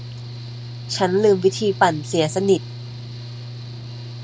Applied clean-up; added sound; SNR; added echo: none; Mechanical fan / Engine; 10 dB; none.